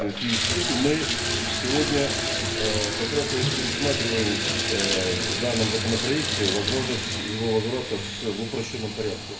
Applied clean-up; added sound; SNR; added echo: none; Bathtub (filling or washing) / Water tap, faucet; -1 dB; reverberation time 0.3 s.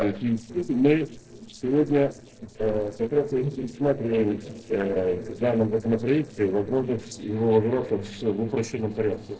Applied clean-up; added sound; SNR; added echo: neural separator model SepFormer DNS4.